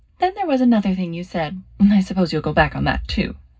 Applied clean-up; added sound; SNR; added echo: none; none; none; reverberation time 0.4 s.